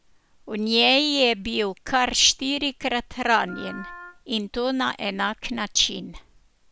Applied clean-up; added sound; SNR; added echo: none; Wind instrument, woodwind instrument; 18 dB; none.